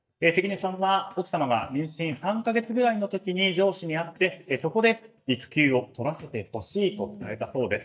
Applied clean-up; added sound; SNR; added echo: neural mask model DeepFilterNet 3.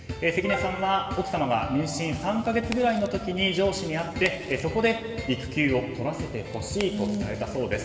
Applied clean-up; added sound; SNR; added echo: none; Crack; 18 dB; reverberation time 2.1 s.